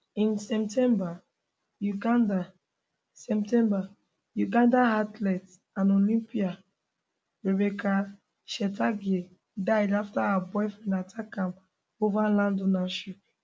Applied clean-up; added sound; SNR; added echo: none; none; none; none.